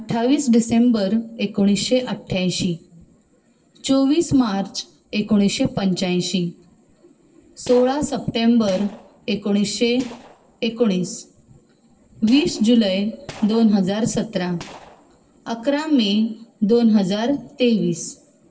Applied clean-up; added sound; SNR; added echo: neural separator model SepFormer DNS4.